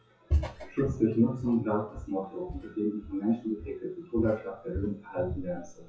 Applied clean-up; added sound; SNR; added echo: classical method WPE with log-MMSE.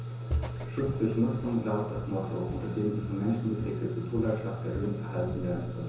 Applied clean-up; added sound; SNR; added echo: none; Walk, footsteps; 10 dB; reverberation time 0.6 s.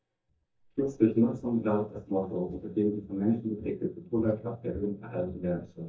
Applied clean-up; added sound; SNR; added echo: neural mask model DeepFilterNet 3.